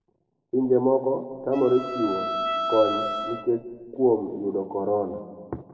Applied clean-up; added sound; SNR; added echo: none; Bowed string instrument; 5 dB; reverberation time 1.8 s.